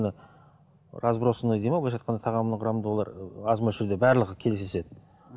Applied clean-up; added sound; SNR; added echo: none; none; none; none.